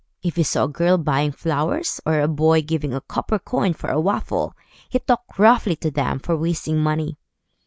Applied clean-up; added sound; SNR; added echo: none; none; none; none.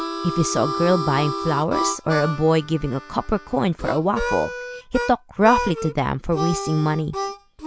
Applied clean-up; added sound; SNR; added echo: none; Harmonica; 6 dB; none.